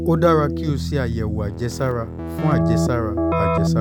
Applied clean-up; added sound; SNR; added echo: none; Keyboard (musical); 0 dB; none.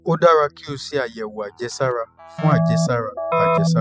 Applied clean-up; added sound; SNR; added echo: classical method spectral subtraction.